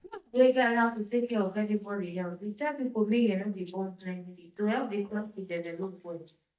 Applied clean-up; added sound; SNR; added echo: neural mask model DeepFilterNet 3.